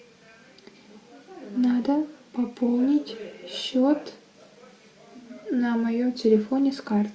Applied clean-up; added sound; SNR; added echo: none; none; none; none.